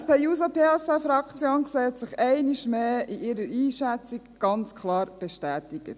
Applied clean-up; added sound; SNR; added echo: none; none; none; none.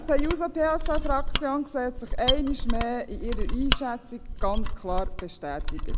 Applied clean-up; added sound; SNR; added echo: none; Mechanisms; -2 dB; none.